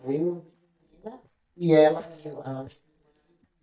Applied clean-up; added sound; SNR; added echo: neural mask model DeepFilterNet 3.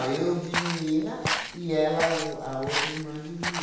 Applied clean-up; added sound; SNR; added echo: none; Walk, footsteps; 4 dB; reverberation time 0.9 s.